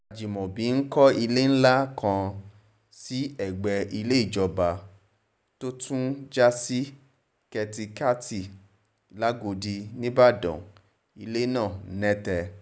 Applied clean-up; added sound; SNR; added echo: none; none; none; none.